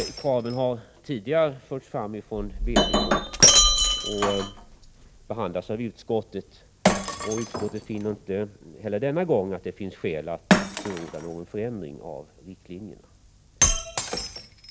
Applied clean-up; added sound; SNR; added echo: none; Shatter; -3 dB; none.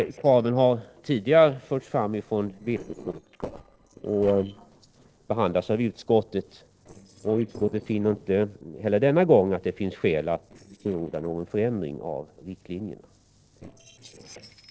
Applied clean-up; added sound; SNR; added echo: neural separator model SepFormer DNS4.